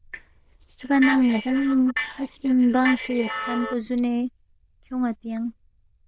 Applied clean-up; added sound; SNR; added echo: neural diffusion model UNIVERSE++.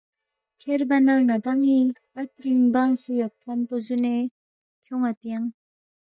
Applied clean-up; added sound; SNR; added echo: neural mask model DeepFilterNet 3.